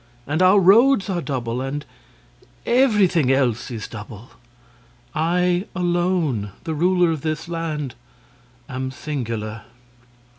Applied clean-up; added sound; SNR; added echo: none; none; none; none.